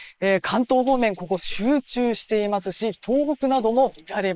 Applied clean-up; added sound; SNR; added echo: neural mask model Resemble Enhance denoiser.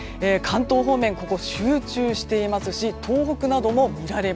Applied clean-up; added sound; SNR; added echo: none; none; none; none.